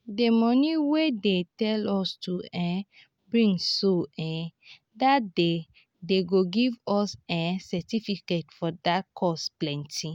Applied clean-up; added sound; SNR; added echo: none; none; none; none.